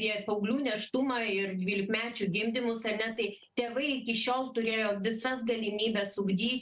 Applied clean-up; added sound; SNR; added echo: none; none; none; none.